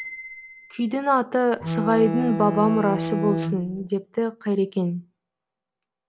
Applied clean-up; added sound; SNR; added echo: none; Bowed string instrument + Bicycle bell; 7 dB; none.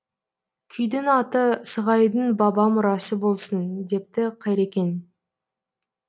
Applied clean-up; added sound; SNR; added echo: none; none; none; none.